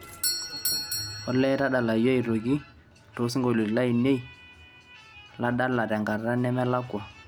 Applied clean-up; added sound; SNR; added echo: none; Doorbell; 11 dB; none.